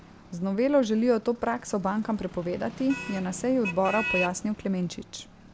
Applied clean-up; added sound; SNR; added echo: none; Motor vehicle (road); 11 dB; none.